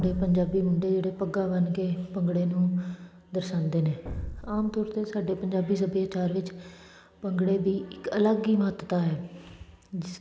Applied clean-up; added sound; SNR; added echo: none; Explosion; 11 dB; none.